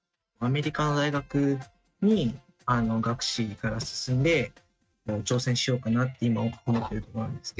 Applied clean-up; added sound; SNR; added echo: neural mask model RNNoise.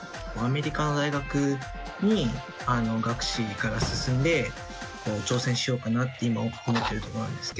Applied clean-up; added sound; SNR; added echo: none; Slam; 17 dB; none.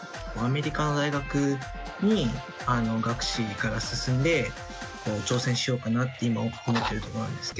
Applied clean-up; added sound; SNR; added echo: none; none; none; none.